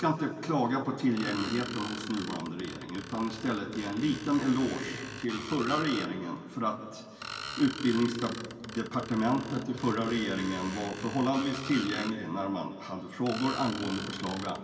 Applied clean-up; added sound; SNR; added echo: none; Screech; 12 dB; reverberation time 2.1 s.